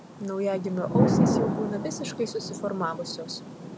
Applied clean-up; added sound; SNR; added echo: none; Thunder / Rain; -3 dB; none.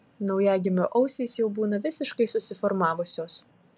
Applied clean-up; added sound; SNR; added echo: none; none; none; none.